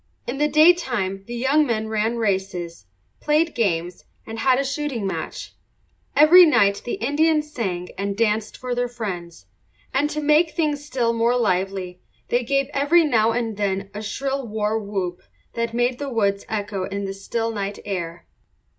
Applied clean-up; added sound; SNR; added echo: none; none; none; none.